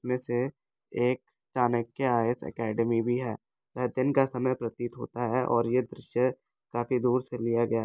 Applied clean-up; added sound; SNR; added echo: none; none; none; none.